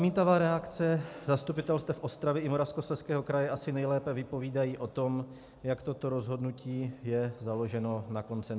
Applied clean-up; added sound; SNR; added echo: none; none; none; none.